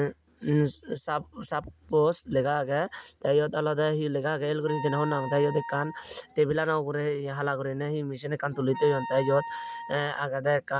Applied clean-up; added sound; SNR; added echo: none; Wind instrument, woodwind instrument; 13 dB; none.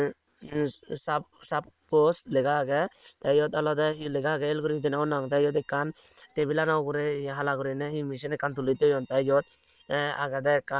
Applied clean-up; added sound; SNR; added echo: neural separator model SepFormer WHAM!.